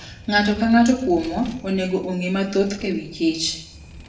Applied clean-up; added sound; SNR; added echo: none; Vehicle; 20 dB; reverberation time 0.7 s.